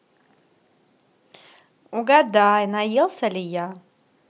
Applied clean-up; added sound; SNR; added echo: none; none; none; none.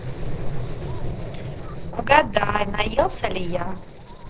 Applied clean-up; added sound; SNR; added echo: neural separator model SepFormer DNS4.